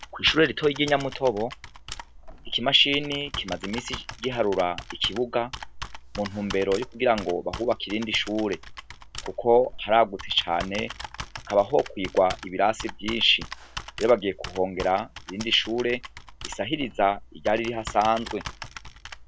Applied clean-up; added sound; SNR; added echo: none; Computer keyboard; 13 dB; none.